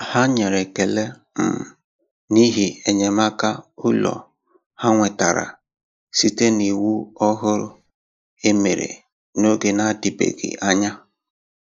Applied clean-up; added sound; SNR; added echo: neural mask model Resemble Enhance denoiser.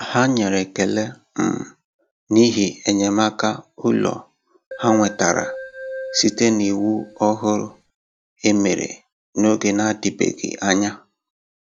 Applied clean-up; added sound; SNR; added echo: none; Keyboard (musical); 13 dB; none.